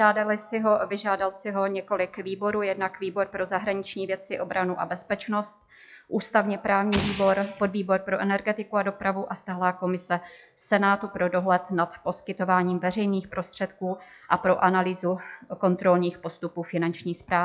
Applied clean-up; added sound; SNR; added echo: classical method log-MMSE.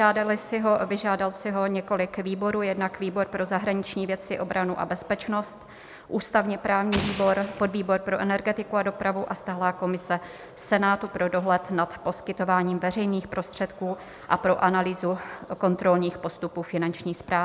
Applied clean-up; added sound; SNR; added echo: none; Explosion; 9 dB; none.